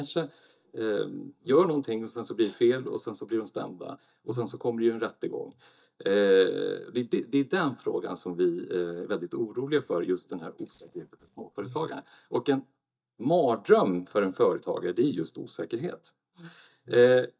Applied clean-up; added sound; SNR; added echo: neural mask model DeepFilterNet 3.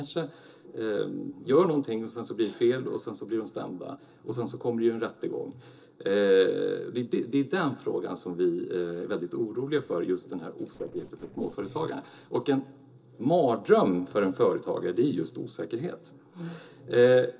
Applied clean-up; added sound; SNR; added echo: neural separator model SepFormer DNS4.